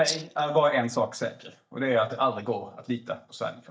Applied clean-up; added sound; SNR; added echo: neural mask model DeepFilterNet 3.